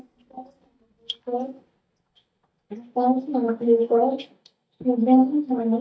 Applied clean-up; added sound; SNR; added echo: neural mask model DeepFilterNet 3.